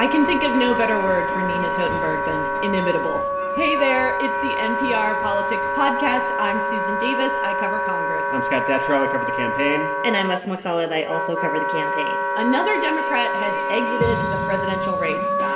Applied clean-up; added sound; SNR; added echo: none; Wind instrument, woodwind instrument; -1 dB; reverberation time 1.8 s.